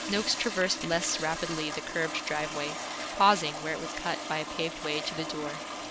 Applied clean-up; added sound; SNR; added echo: none; Toilet flush; 6 dB; none.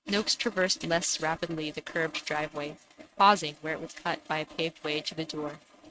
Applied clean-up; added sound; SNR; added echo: neural mask model RNNoise.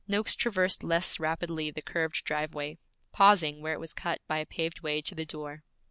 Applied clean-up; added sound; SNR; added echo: none; none; none; none.